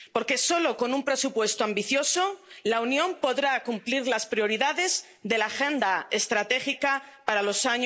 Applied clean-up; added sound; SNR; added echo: neural mask model Resemble Enhance denoiser.